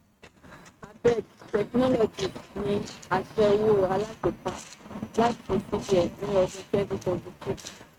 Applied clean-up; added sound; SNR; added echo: neural mask model RNNoise.